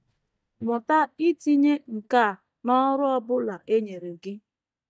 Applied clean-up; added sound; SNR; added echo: neural mask model DeepFilterNet 3.